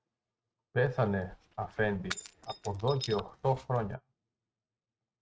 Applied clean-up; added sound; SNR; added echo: neural mask model RNNoise.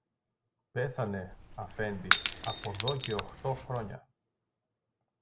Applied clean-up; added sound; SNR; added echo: none; Shatter / Crushing; -5 dB; none.